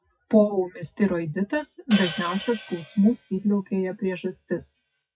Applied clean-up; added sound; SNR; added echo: classical method WPE with log-MMSE.